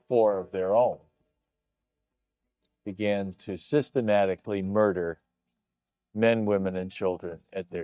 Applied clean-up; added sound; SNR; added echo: neural mask model DeepFilterNet 3.